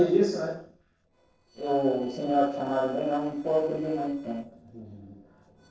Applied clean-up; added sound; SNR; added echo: neural separator model SepFormer DNS4.